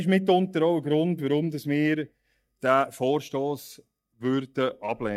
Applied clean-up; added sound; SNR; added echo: neural mask model DeepFilterNet 3.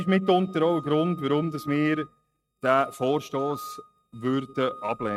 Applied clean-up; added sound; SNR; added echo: neural mask model RNNoise.